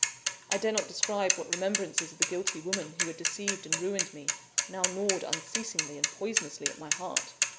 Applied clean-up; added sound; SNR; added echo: none; Mechanisms / Bicycle; -3 dB; none.